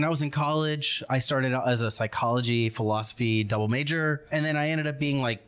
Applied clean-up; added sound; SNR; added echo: none; none; none; none.